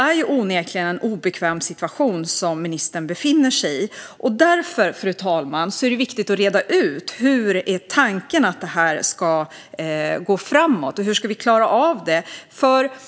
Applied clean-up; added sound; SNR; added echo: none; none; none; none.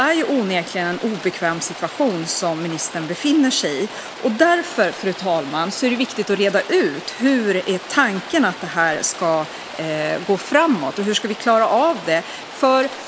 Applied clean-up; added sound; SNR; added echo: none; Rain; 14 dB; none.